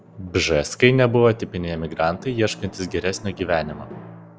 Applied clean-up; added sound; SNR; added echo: none; Drum; 19 dB; none.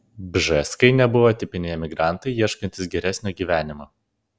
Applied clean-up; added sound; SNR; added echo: none; none; none; none.